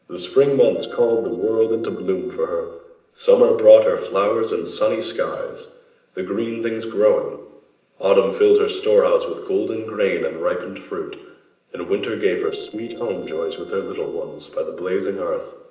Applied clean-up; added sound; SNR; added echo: neural separator model SepFormer DNS4.